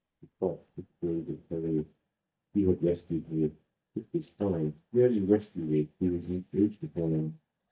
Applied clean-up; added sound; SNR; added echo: neural mask model DeepFilterNet 3.